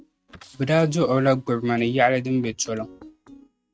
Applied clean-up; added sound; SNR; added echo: neural mask model RNNoise.